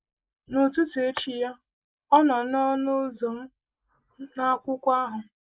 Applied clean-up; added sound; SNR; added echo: neural mask model Resemble Enhance denoiser.